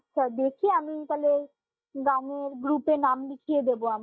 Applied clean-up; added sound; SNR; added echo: neural mask model DeepFilterNet 3.